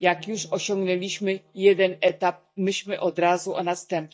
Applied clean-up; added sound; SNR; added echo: neural mask model DeepFilterNet 3.